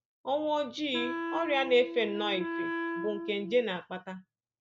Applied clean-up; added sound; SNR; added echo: neural mask model RNNoise.